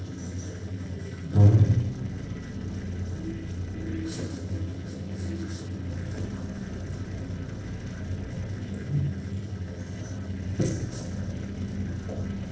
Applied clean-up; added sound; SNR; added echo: neural separator model SepFormer DNS4.